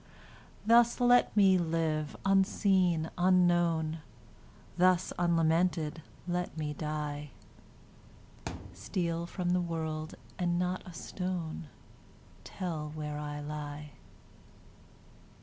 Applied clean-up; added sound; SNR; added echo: none; Thump, thud; 15 dB; none.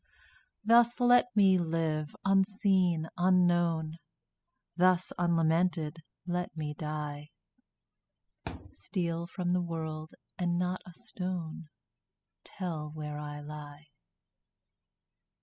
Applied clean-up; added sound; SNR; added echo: classical method spectral subtraction.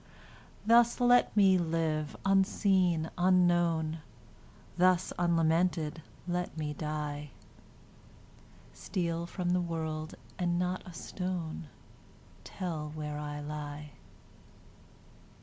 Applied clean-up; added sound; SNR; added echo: none; none; none; none.